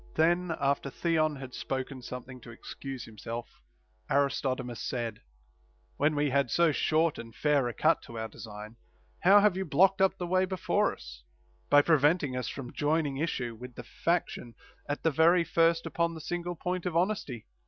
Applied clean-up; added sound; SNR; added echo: none; none; none; none.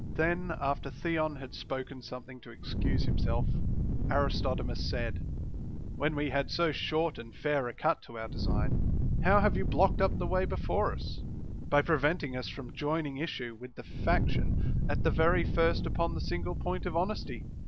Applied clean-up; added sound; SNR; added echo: none; Fire; -1 dB; none.